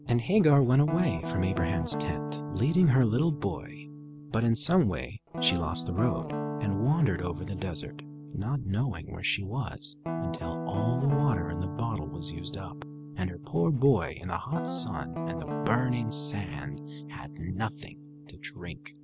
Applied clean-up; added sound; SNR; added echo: none; Guitar; 8 dB; none.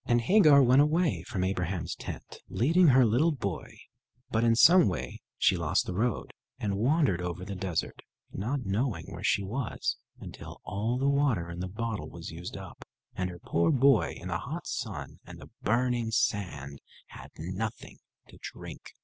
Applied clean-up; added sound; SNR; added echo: none; none; none; none.